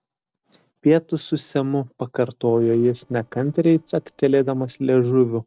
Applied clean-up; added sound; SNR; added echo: neural separator model SepFormer DNS4.